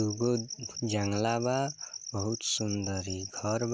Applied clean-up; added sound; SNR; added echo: none; none; none; none.